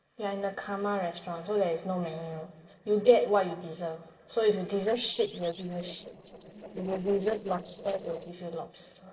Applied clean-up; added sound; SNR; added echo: neural separator model SepFormer DNS4.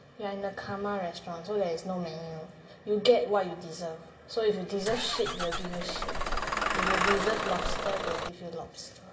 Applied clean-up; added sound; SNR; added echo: none; Engine starting / Bus; -1 dB; reverberation time 0.7 s.